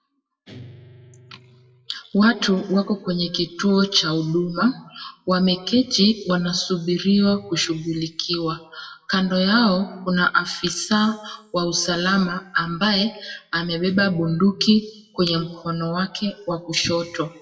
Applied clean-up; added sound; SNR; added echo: classical method WPE with log-MMSE.